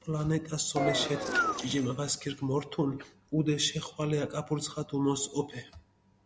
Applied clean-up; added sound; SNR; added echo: none; Engine; 0 dB; none.